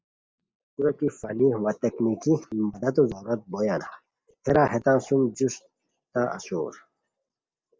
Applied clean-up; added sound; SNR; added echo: neural mask model DeepFilterNet 3.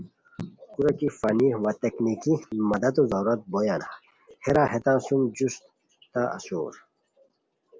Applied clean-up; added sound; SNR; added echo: none; none; none; none.